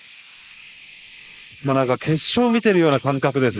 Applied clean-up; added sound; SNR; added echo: neural mask model Resemble Enhance denoiser.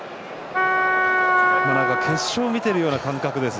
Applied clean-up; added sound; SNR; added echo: none; Wind instrument, woodwind instrument; -4 dB; none.